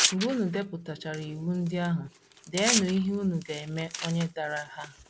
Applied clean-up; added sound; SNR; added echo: none; Tearing; 2 dB; none.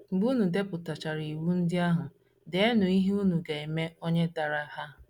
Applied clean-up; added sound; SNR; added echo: none; none; none; none.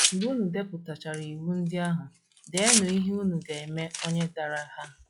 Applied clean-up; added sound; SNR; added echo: classical method log-MMSE.